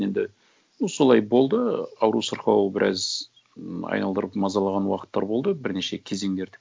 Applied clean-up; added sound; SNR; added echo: none; none; none; none.